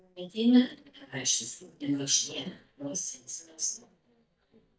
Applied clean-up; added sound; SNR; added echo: neural mask model DeepFilterNet 3.